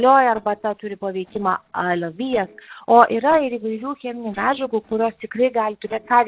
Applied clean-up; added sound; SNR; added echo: neural separator model SepFormer DNS4.